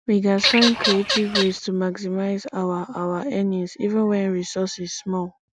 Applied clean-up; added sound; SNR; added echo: none; Bird vocalization, bird call, bird song / Fowl; 0 dB; none.